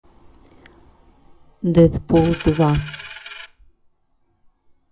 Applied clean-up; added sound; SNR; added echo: classical method log-MMSE.